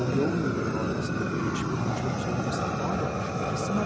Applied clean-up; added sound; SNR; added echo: none; Fire; -4 dB; none.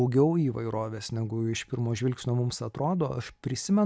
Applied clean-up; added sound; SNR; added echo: none; none; none; none.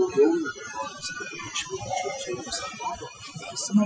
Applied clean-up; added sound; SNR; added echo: classical method Wiener filter.